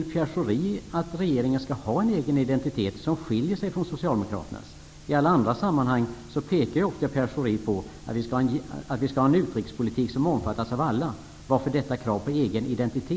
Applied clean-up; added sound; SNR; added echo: none; none; none; none.